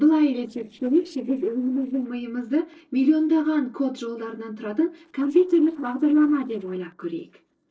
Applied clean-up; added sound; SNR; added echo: neural separator model SepFormer DNS4.